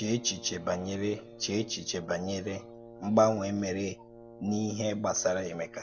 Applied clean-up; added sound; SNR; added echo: none; Brass instrument; 18 dB; none.